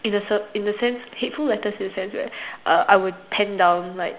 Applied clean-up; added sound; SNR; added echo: none; none; none; none.